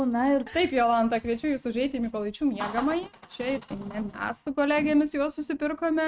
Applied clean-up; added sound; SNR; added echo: neural mask model RNNoise.